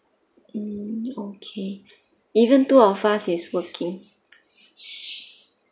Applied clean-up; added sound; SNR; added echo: none; none; none; none.